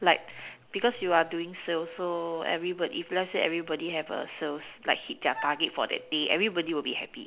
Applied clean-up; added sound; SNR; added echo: none; Wind instrument, woodwind instrument; 12 dB; none.